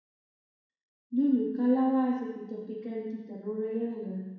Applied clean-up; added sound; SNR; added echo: none; none; none; reverberation time 1.1 s.